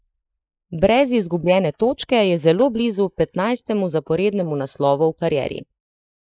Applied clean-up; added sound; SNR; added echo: neural mask model Resemble Enhance denoiser.